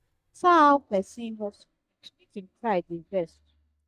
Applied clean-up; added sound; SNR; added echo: neural mask model DeepFilterNet 3.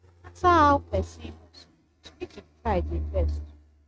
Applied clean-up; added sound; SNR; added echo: neural mask model RNNoise.